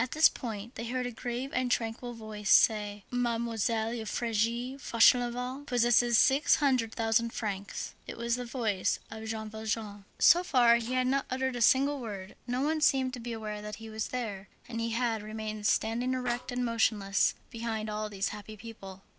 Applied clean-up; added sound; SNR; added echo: neural separator model SepFormer DNS4.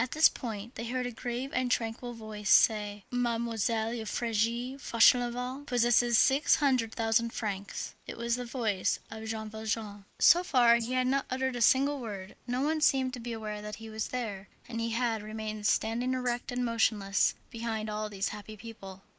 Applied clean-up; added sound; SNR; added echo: neural mask model Resemble Enhance denoiser.